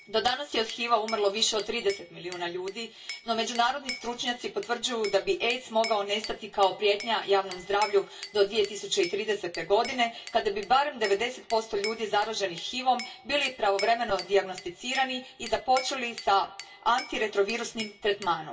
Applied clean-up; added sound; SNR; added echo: none; Glass / Bell; 16 dB; reverberation time 0.1 s.